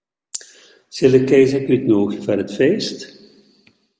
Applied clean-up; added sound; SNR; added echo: none; none; none; none.